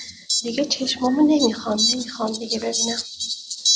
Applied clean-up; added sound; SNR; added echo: none; Fowl; 2 dB; none.